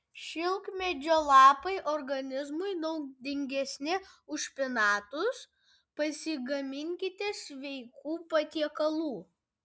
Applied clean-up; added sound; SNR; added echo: none; none; none; none.